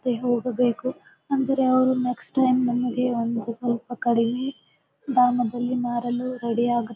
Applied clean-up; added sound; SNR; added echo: none; none; none; none.